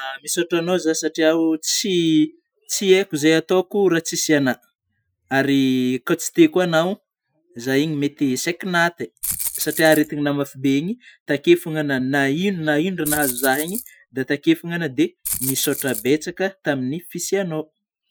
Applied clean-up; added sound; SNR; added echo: classical method Wiener filter.